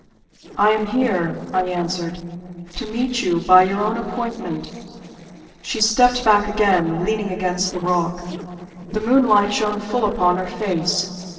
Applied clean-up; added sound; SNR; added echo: neural separator model SepFormer DNS4.